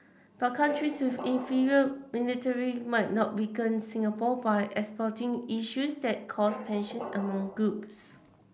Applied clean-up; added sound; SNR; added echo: none; Squeak; 0 dB; none.